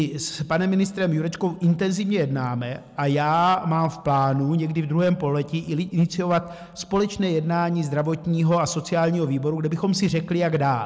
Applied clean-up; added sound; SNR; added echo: none; none; none; none.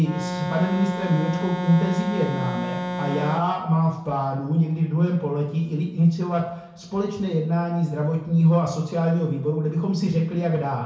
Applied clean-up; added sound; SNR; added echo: none; Organ; 5 dB; reverberation time 0.6 s.